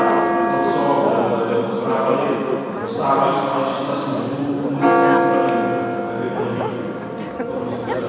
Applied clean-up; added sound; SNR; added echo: none; Church bell; -2 dB; reverberation time 2.2 s.